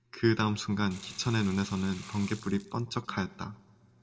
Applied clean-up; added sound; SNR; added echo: none; Sink (filling or washing) / Water; 18 dB; reverberation time 1.2 s.